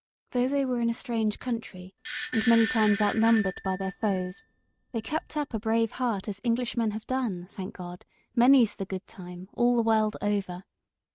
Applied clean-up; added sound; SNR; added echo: neural mask model RNNoise.